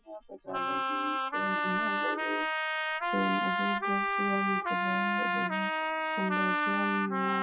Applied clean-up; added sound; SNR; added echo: classical method Wiener filter.